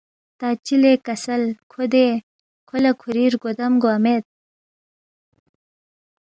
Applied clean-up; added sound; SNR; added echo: none; none; none; none.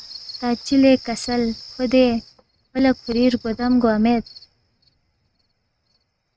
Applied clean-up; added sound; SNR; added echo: neural mask model RNNoise.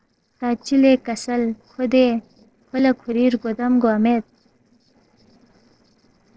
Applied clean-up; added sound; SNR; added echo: neural separator model SepFormer DNS4.